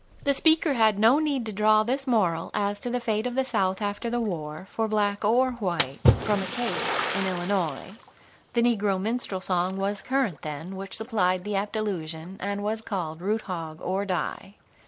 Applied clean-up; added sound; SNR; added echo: none; Splash, splatter; 9 dB; none.